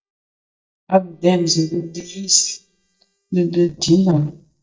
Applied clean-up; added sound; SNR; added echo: neural mask model DeepFilterNet 3.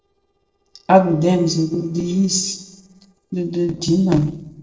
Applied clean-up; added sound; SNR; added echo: neural separator model SepFormer DNS4.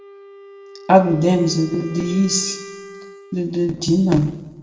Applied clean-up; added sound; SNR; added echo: none; Wind instrument, woodwind instrument; 19 dB; reverberation time 0.9 s.